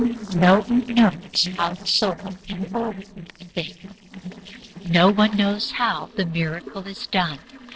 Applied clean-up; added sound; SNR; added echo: neural separator model SepFormer DNS4.